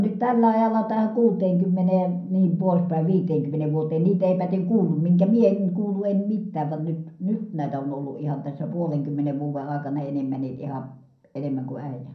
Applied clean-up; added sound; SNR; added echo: none; none; none; reverberation time 0.5 s.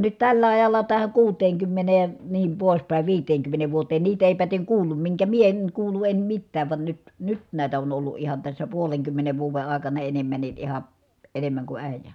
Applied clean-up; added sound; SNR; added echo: none; none; none; none.